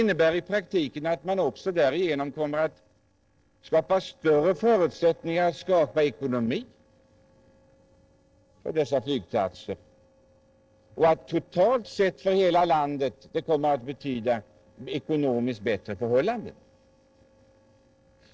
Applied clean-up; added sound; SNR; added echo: neural separator model SepFormer DNS4.